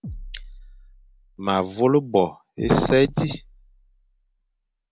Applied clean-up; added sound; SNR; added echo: none; Bass drum; 16 dB; none.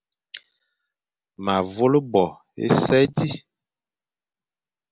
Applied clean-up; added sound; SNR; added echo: none; none; none; none.